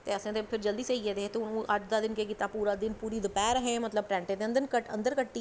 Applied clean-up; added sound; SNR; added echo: none; none; none; none.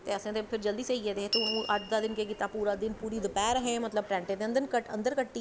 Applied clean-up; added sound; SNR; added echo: none; Door / Bell; 11 dB; none.